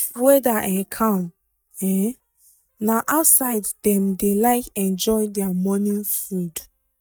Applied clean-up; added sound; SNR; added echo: neural mask model DeepFilterNet 3.